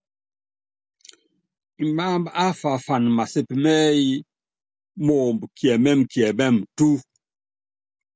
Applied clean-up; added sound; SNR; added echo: none; none; none; none.